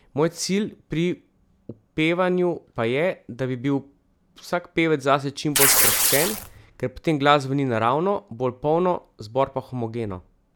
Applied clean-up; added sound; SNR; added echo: none; Tearing; -5 dB; none.